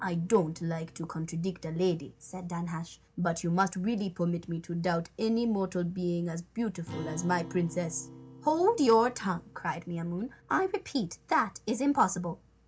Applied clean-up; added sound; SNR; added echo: none; Acoustic guitar; 20 dB; none.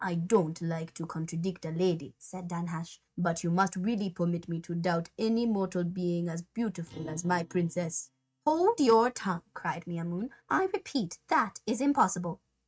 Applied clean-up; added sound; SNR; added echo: neural mask model RNNoise.